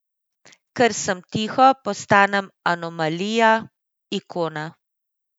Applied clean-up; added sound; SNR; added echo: none; none; none; none.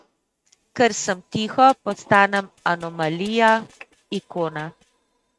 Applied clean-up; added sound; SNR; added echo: neural mask model RNNoise.